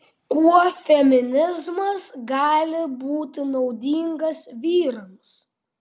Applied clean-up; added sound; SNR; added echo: none; none; none; none.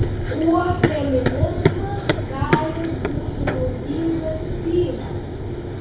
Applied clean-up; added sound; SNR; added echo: none; Run; -2 dB; reverberation time 0.6 s.